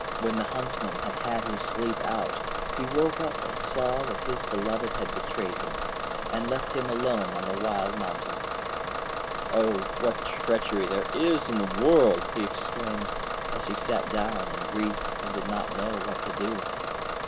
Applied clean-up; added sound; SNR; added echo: none; Bus / Engine; 2 dB; none.